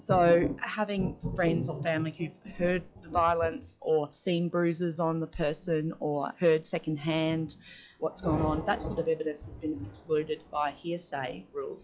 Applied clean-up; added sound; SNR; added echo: classical method log-MMSE.